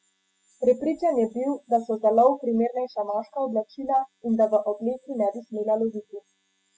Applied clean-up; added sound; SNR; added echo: classical method spectral subtraction.